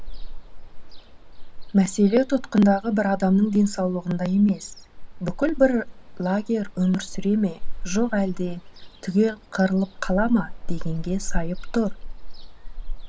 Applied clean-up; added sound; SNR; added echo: none; Ocean; 5 dB; none.